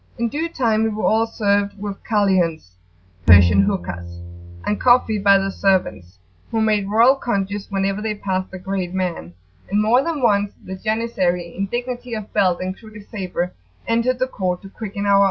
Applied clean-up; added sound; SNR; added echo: none; Bowed string instrument; 1 dB; none.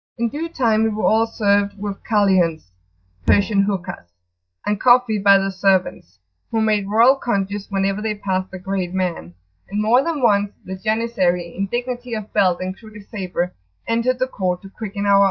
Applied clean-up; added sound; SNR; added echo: neural mask model DeepFilterNet 3.